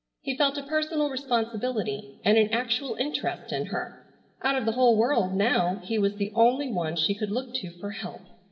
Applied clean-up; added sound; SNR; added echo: none; none; none; reverberation time 2.9 s.